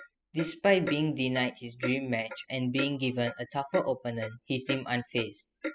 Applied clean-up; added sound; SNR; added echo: classical method spectral subtraction.